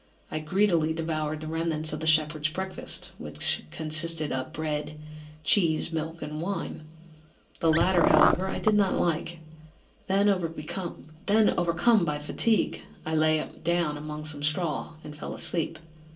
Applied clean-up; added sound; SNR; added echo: none; Car; -2 dB; reverberation time 0.2 s.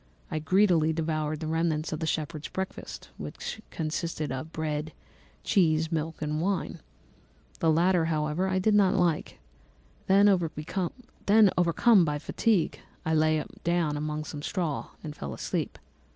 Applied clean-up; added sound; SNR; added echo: none; none; none; none.